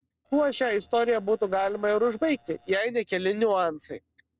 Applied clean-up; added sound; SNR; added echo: neural separator model SepFormer DNS4.